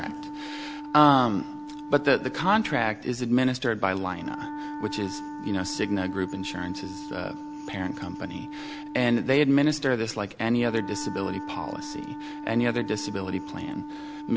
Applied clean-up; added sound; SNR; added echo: none; Wind instrument, woodwind instrument; 10 dB; none.